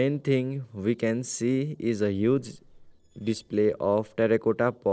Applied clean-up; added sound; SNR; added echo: neural separator model SepFormer DNS4.